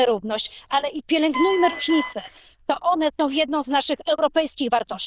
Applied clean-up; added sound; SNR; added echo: neural diffusion model UNIVERSE++.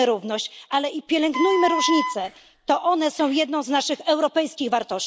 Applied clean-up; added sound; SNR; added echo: none; Wind instrument, woodwind instrument; 5 dB; none.